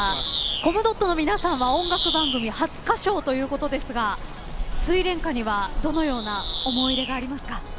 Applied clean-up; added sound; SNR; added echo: none; Bird vocalization, bird call, bird song; 4 dB; none.